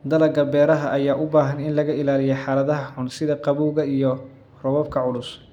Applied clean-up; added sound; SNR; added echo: none; none; none; none.